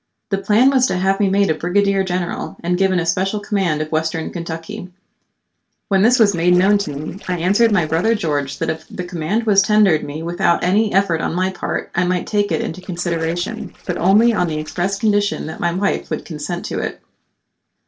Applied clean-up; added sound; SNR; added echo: neural separator model SepFormer DNS4.